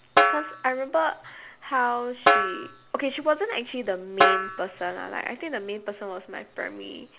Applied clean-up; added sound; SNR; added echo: none; Snare drum; -2 dB; none.